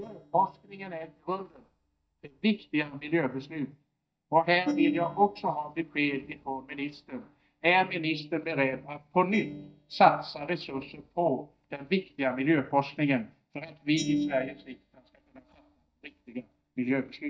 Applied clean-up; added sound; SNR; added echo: neural mask model DeepFilterNet 3.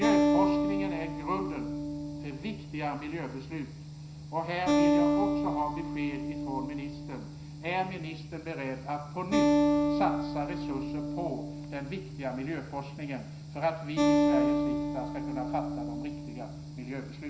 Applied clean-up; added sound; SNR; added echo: none; Acoustic guitar; -5 dB; reverberation time 0.5 s.